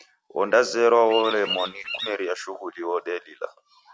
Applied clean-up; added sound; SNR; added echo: none; Bird vocalization, bird call, bird song; 7 dB; none.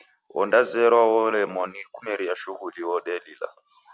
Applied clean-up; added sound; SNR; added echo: none; none; none; none.